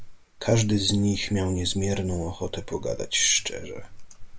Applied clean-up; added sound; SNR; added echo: none; none; none; none.